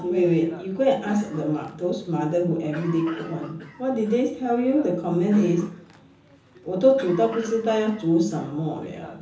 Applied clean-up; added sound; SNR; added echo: none; Cough; 20 dB; reverberation time 0.7 s.